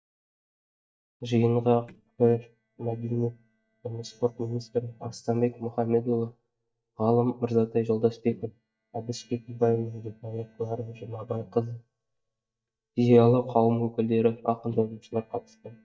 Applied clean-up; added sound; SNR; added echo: neural mask model DeepFilterNet 3.